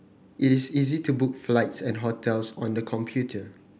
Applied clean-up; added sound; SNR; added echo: none; none; none; none.